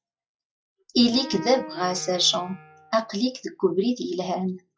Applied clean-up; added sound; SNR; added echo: classical method log-MMSE.